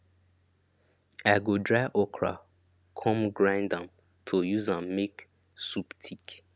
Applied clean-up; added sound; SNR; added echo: none; none; none; none.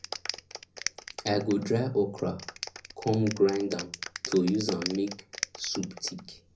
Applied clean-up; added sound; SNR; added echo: none; Clapping; 10 dB; reverberation time 0.4 s.